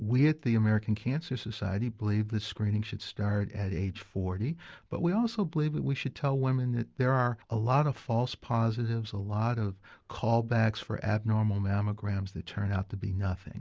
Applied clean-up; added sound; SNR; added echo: none; none; none; none.